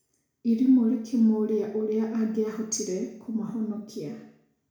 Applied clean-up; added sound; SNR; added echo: none; none; none; reverberation time 0.6 s.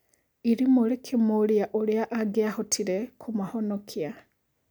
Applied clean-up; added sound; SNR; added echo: none; none; none; none.